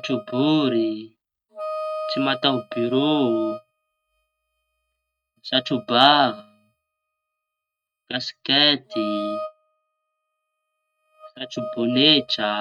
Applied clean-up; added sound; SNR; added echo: neural mask model RNNoise.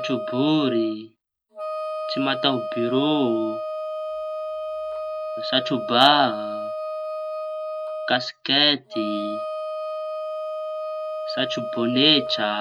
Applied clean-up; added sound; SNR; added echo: none; Wind instrument, woodwind instrument; 5 dB; none.